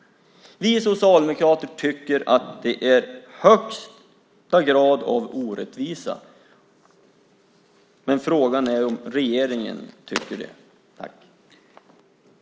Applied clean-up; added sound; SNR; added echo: none; none; none; none.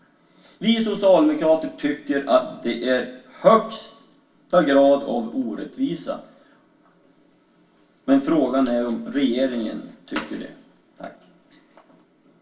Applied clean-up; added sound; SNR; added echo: none; none; none; reverberation time 0.3 s.